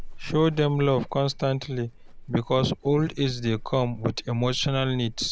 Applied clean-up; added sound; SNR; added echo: none; Livestock, farm animals, working animals; 15 dB; none.